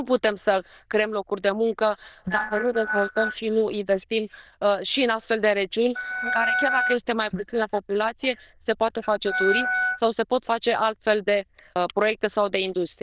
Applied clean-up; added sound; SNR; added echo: neural diffusion model UNIVERSE++.